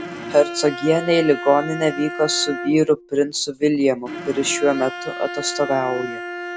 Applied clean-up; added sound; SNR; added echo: none; Bowed string instrument; 10 dB; none.